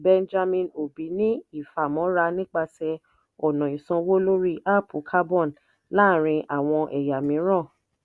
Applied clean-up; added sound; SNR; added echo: none; none; none; none.